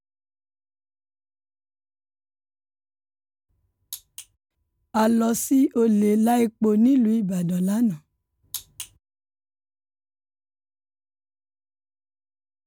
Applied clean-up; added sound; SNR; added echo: none; none; none; none.